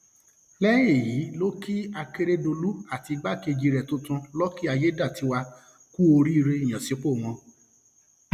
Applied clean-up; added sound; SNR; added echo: none; none; none; none.